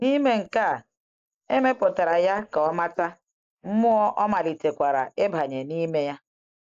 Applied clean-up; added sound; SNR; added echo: neural mask model Resemble Enhance denoiser.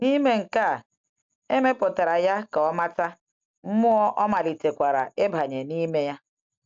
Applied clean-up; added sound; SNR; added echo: none; none; none; none.